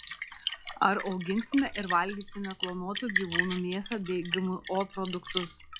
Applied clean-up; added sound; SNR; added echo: classical method log-MMSE.